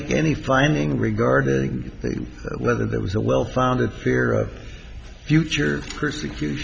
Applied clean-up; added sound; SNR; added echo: none; none; none; none.